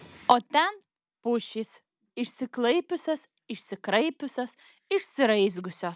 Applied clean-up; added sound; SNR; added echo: none; none; none; none.